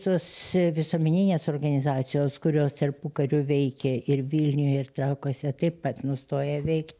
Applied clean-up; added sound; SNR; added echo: none; none; none; none.